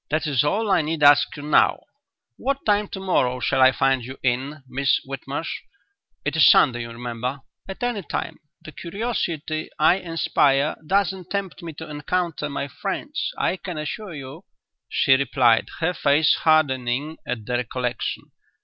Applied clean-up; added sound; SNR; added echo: none; none; none; none.